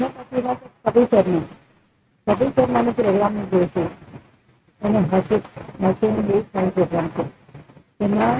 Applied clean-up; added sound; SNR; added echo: neural mask model RNNoise.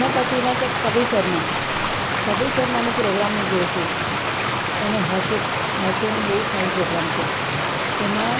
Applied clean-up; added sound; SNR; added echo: none; Stream; -3 dB; none.